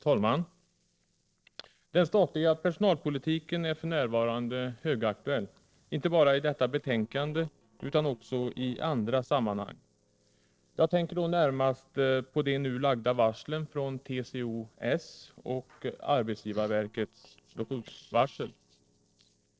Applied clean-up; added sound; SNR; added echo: neural separator model SepFormer DNS4.